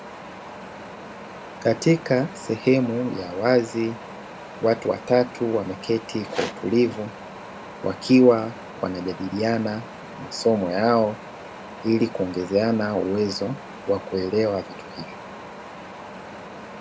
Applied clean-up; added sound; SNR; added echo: none; Wind; 14 dB; none.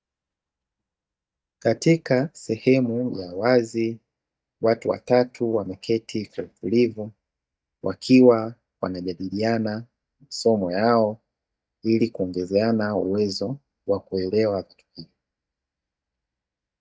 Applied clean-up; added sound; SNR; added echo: neural mask model DeepFilterNet 3.